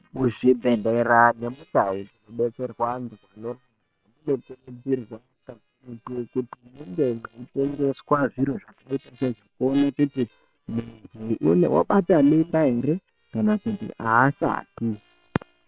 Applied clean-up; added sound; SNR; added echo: neural separator model SepFormer WHAM!.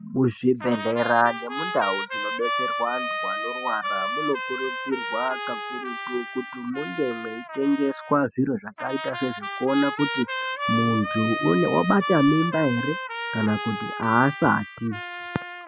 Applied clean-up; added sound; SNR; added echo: classical method spectral subtraction.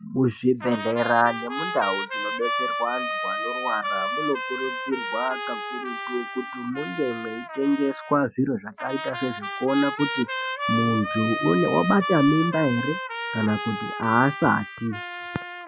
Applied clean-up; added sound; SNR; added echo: classical method Wiener filter.